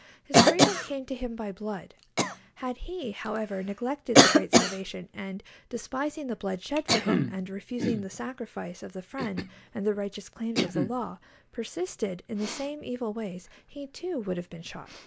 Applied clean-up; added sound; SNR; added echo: none; Cough; -4 dB; none.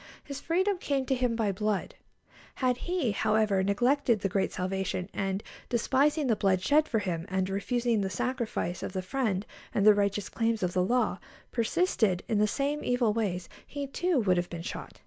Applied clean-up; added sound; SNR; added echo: none; none; none; none.